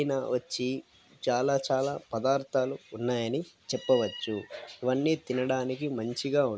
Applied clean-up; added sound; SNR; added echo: none; none; none; none.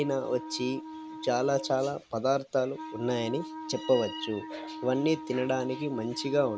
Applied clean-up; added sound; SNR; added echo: none; Wind instrument, woodwind instrument; 12 dB; none.